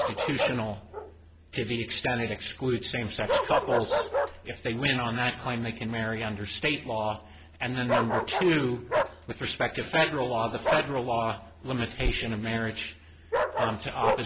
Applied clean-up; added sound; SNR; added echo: none; Bark; 3 dB; none.